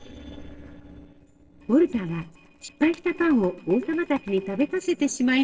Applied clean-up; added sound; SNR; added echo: neural separator model SepFormer DNS4.